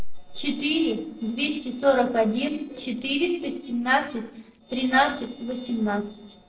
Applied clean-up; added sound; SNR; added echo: neural separator model SepFormer DNS4.